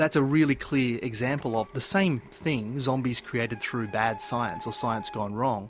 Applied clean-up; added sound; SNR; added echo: none; Printer; 18 dB; none.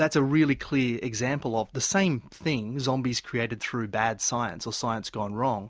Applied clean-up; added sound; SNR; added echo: none; none; none; none.